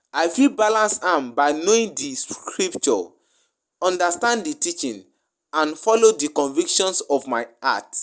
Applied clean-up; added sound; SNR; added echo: none; none; none; none.